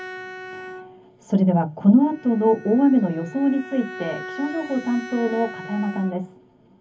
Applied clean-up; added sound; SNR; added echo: none; Bowed string instrument; 15 dB; reverberation time 0.3 s.